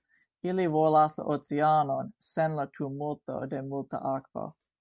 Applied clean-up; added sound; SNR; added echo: none; none; none; none.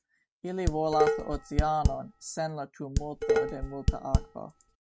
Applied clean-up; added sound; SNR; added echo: none; Dishes, pots, and pans; -4 dB; none.